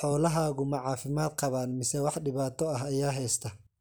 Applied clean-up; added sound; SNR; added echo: none; none; none; none.